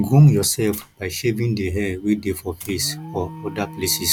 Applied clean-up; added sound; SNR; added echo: none; Tap + Alarm; 18 dB; none.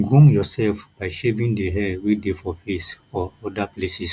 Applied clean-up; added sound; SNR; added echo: none; none; none; none.